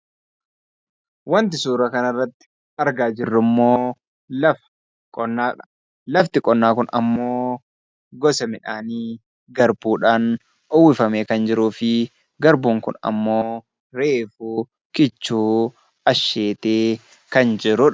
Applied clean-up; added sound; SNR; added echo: none; none; none; none.